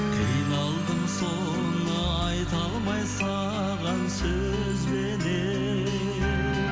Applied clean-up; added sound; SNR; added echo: none; none; none; none.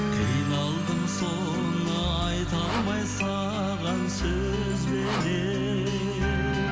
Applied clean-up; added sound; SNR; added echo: none; Sawing; 13 dB; none.